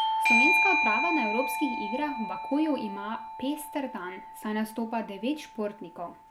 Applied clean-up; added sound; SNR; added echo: none; Bell / Doorbell; -2 dB; none.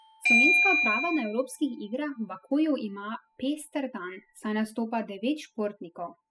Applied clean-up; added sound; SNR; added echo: classical method spectral subtraction.